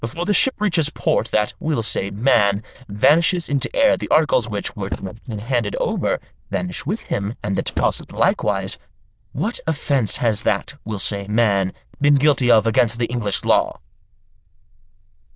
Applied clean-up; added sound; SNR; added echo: neural diffusion model UNIVERSE++.